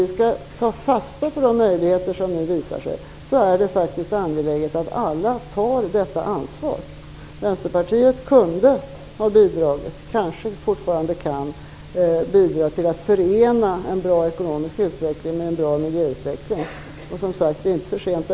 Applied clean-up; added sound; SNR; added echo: none; none; none; none.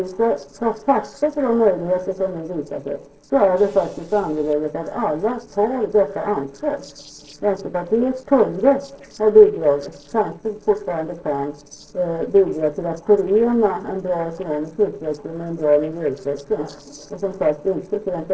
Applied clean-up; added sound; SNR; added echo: neural separator model SepFormer DNS4.